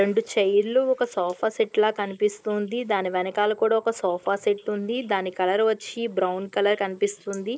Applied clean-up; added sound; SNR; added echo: neural mask model Resemble Enhance denoiser.